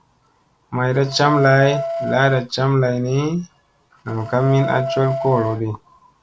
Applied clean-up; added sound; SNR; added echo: none; Wind instrument, woodwind instrument; 8 dB; none.